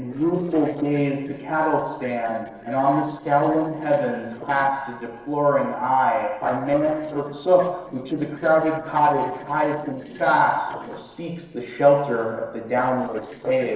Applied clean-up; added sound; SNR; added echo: neural separator model SepFormer DNS4.